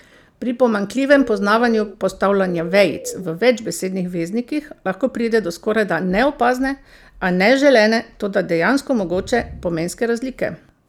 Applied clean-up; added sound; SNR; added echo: none; Bird; 14 dB; none.